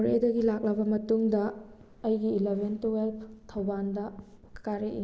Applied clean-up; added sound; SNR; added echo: none; none; none; none.